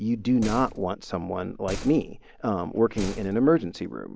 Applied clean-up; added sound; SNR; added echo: none; Slam; 13 dB; none.